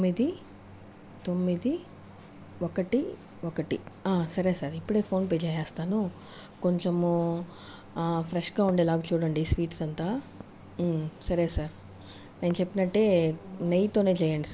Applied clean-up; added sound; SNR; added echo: none; none; none; none.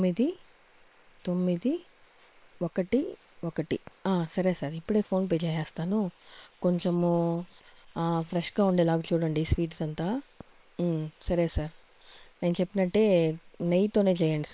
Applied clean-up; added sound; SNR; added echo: neural separator model SepFormer WHAM!.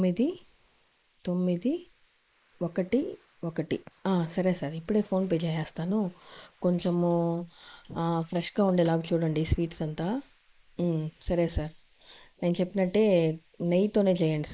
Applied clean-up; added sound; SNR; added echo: neural mask model Resemble Enhance denoiser.